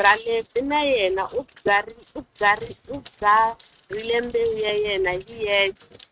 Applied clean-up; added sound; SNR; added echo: neural mask model RNNoise.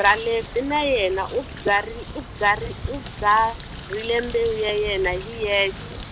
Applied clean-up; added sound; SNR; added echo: none; Bird; 12 dB; none.